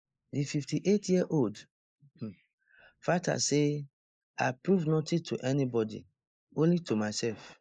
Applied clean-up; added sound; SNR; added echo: neural mask model Resemble Enhance denoiser.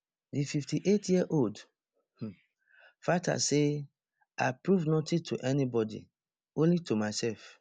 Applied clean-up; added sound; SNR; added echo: none; none; none; none.